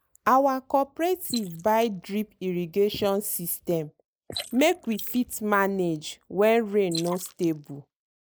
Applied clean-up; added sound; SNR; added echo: neural mask model Resemble Enhance denoiser.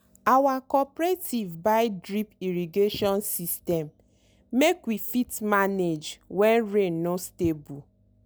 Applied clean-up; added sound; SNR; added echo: none; none; none; none.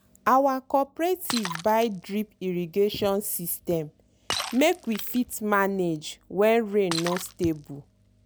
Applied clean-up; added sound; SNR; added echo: none; Shatter; 14 dB; none.